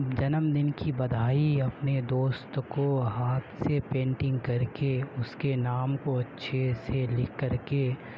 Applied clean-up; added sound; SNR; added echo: none; none; none; none.